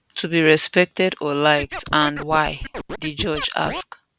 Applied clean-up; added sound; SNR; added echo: none; Scratching (performance technique); 11 dB; none.